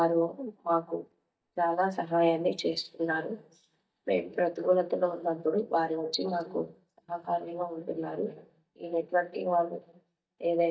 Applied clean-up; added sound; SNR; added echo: neural mask model DeepFilterNet 3.